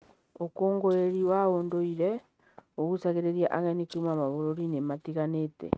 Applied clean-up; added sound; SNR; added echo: neural mask model RNNoise.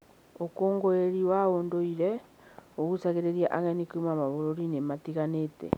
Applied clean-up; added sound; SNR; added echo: none; none; none; none.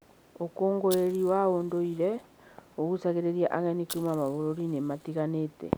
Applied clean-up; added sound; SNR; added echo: none; Fire; 18 dB; none.